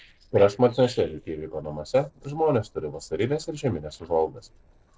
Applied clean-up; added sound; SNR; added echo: neural separator model SepFormer DNS4.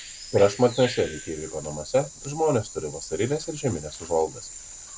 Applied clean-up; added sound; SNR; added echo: none; Bird vocalization, bird call, bird song; 13 dB; none.